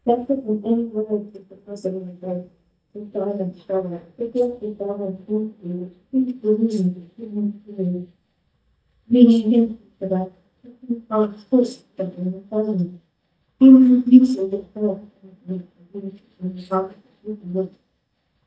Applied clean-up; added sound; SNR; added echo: neural mask model DeepFilterNet 3.